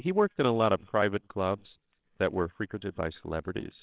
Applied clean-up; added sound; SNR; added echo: neural separator model SepFormer WHAMR!.